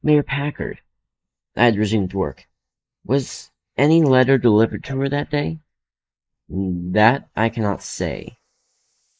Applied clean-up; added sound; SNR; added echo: neural mask model Resemble Enhance denoiser.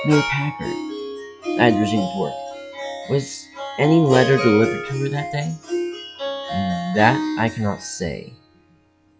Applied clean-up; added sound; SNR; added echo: classical method log-MMSE.